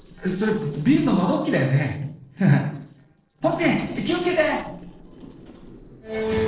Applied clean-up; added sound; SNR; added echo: neural separator model SepFormer DNS4.